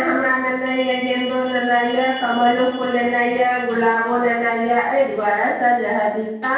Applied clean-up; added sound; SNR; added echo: none; Bell; 18 dB; reverberation time 0.6 s.